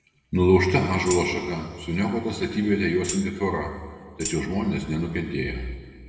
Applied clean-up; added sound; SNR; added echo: none; Tambourine; 11 dB; reverberation time 1.7 s.